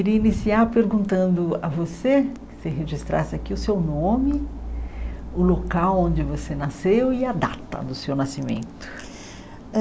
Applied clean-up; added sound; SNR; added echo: none; none; none; none.